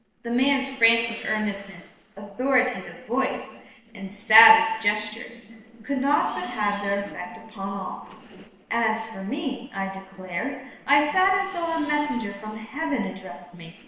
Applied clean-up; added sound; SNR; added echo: neural separator model SepFormer DNS4.